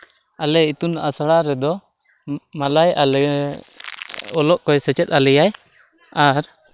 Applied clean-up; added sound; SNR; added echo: neural separator model SepFormer WHAM!.